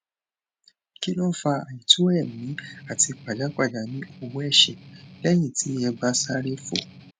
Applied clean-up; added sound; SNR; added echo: none; Strum; 20 dB; none.